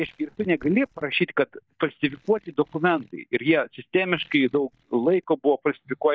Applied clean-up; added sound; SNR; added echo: neural mask model DeepFilterNet 3.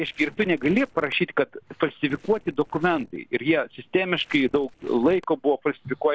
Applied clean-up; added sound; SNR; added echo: neural separator model SepFormer DNS4.